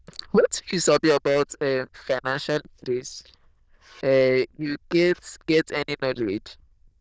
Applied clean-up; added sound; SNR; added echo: neural diffusion model UNIVERSE++.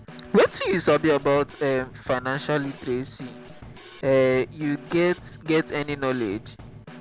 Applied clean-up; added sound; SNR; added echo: none; Snare drum / Drum kit; 18 dB; none.